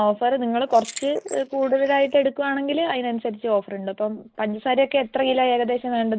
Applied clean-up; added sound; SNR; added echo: neural mask model Resemble Enhance denoiser.